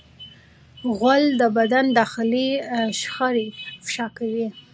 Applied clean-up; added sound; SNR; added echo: none; none; none; none.